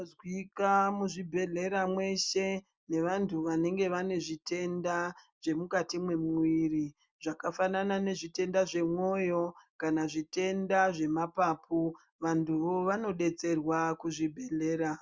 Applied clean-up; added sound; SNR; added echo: none; none; none; none.